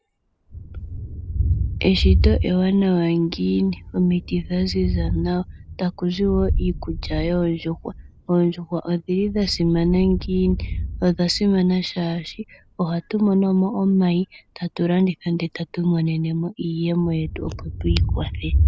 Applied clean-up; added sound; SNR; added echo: none; Thunder; 5 dB; none.